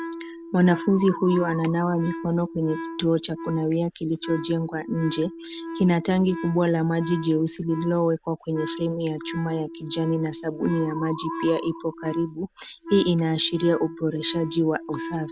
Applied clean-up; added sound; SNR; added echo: none; Musical instrument + Wind instrument, woodwind instrument; 11 dB; none.